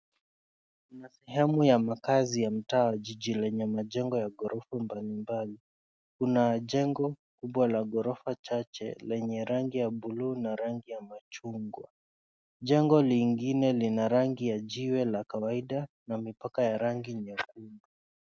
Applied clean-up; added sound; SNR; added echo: none; none; none; none.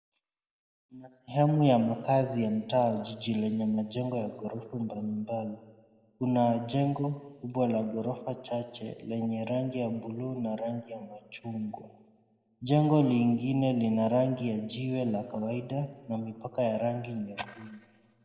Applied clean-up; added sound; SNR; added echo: none; none; none; reverberation time 1.3 s.